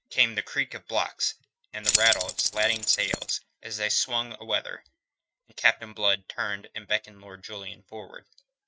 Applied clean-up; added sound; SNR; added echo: neural mask model RNNoise.